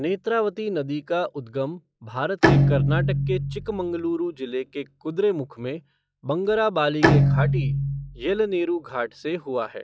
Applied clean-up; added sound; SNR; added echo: classical method log-MMSE.